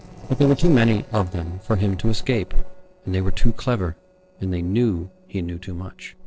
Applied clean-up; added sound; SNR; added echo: neural separator model SepFormer DNS4.